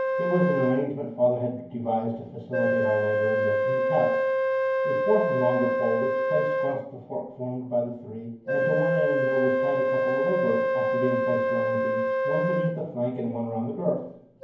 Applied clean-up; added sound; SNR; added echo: none; Wind instrument, woodwind instrument; -3 dB; reverberation time 0.9 s.